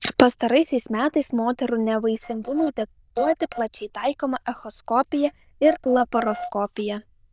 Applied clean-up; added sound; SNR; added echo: neural diffusion model UNIVERSE++.